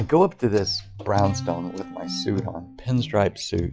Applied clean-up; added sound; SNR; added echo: classical method log-MMSE.